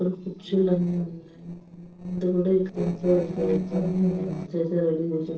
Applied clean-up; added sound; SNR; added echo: neural separator model SepFormer DNS4.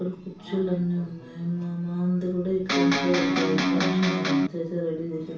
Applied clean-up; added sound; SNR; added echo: none; Electric guitar; -5 dB; reverberation time 0.4 s.